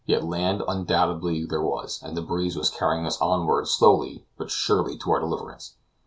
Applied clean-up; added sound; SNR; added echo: none; none; none; none.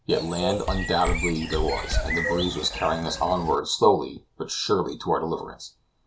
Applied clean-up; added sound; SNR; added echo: none; Bird + Walk, footsteps; 3 dB; none.